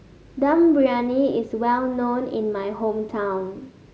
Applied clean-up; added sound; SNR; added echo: none; none; none; none.